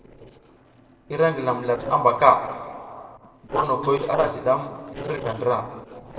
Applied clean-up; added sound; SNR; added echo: neural separator model SepFormer DNS4.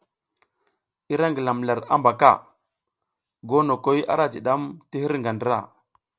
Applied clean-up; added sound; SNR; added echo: none; none; none; none.